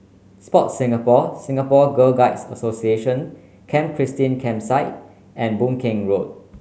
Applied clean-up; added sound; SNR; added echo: none; none; none; none.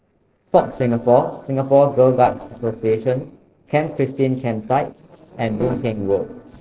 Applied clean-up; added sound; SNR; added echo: neural separator model SepFormer DNS4.